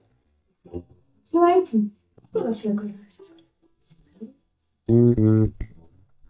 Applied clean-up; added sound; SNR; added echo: neural mask model DeepFilterNet 3.